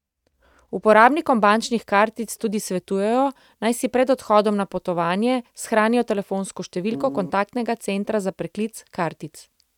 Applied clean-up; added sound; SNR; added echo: neural mask model RNNoise.